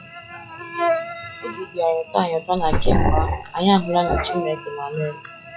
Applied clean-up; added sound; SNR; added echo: classical method log-MMSE.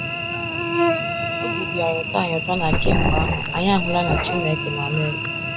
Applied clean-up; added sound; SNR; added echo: none; Cricket / Buzz + Growling; -3 dB; none.